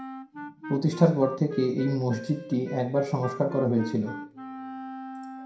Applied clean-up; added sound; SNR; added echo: none; Wind instrument, woodwind instrument; 12 dB; reverberation time 0.5 s.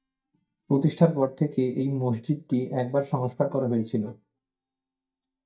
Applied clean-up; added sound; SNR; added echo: neural mask model DeepFilterNet 3.